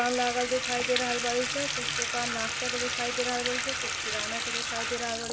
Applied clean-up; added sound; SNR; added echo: none; Bathtub (filling or washing) / Water tap, faucet; -1 dB; none.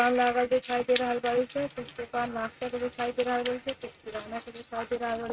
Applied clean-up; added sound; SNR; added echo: neural mask model RNNoise.